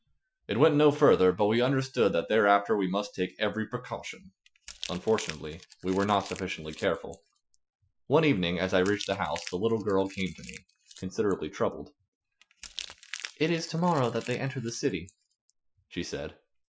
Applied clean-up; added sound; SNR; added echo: classical method Wiener filter.